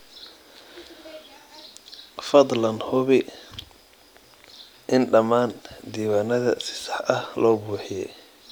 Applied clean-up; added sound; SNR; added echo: none; none; none; none.